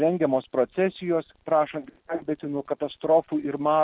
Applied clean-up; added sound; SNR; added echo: none; none; none; none.